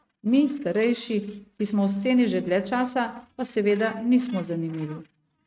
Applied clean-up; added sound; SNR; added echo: neural mask model RNNoise.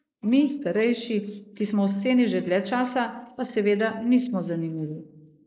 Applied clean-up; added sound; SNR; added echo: neural mask model Resemble Enhance denoiser.